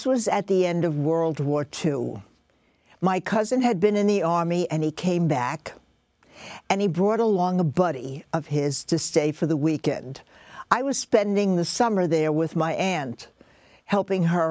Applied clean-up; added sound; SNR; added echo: none; none; none; none.